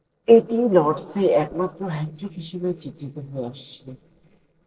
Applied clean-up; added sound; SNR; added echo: neural separator model SepFormer DNS4.